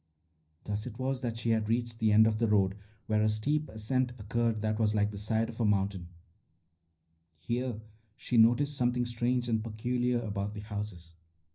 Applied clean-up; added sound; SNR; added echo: none; none; none; reverberation time 0.5 s.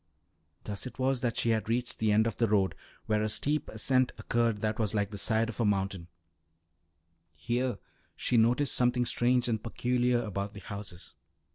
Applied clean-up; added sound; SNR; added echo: none; none; none; none.